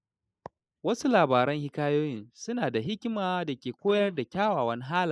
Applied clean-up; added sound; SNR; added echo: neural mask model Resemble Enhance denoiser.